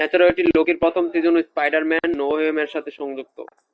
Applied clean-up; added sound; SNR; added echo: neural mask model DeepFilterNet 3.